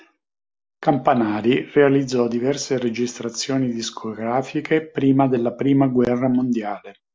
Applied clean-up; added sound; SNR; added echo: none; none; none; none.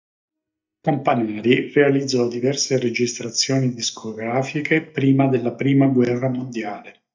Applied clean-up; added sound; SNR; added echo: neural mask model DeepFilterNet 3.